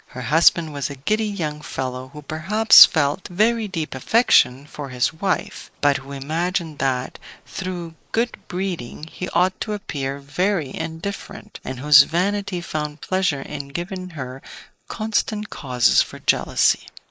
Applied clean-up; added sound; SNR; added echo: neural mask model Resemble Enhance denoiser.